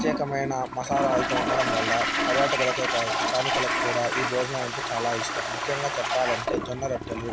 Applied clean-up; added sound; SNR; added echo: none; Toilet flush; -1 dB; none.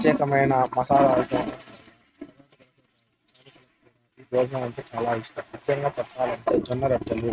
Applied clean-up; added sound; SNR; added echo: neural mask model RNNoise.